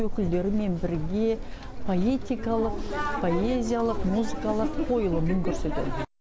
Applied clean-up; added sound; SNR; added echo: none; none; none; none.